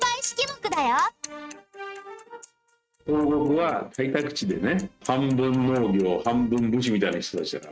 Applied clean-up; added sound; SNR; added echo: neural mask model RNNoise.